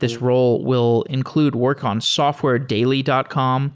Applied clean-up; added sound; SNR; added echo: neural mask model Resemble Enhance denoiser.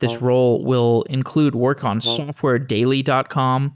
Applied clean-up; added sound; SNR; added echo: neural mask model DeepFilterNet 3.